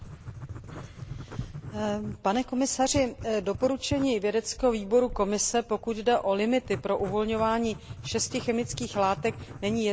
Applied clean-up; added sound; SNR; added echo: none; Writing; 13 dB; none.